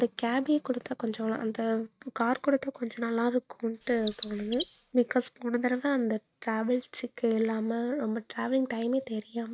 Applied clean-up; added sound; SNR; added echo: neural mask model RNNoise.